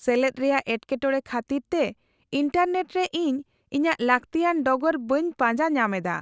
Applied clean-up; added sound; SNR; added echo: none; none; none; none.